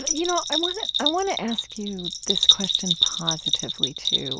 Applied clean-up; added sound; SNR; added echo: none; Bell; -5 dB; none.